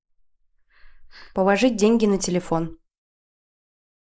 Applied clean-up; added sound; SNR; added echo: neural mask model Resemble Enhance denoiser.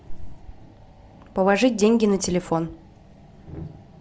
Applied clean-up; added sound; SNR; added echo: none; none; none; none.